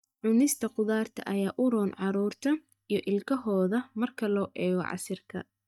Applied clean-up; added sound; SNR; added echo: neural mask model DeepFilterNet 3.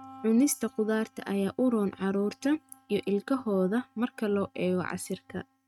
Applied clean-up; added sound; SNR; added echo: neural mask model RNNoise.